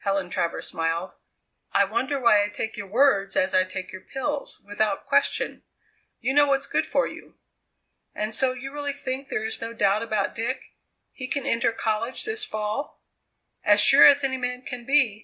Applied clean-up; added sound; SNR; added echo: none; none; none; none.